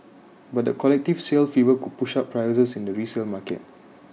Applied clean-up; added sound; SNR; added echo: none; none; none; none.